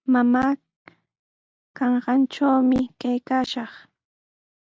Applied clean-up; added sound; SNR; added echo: none; none; none; none.